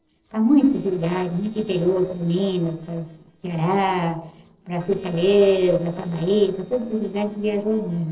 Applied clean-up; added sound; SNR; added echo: neural separator model SepFormer DNS4.